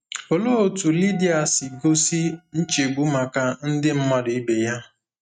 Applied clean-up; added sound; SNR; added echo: neural mask model RNNoise.